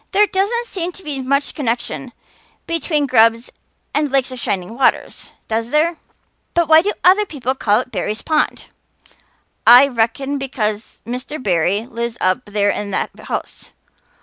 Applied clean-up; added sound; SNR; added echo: none; none; none; none.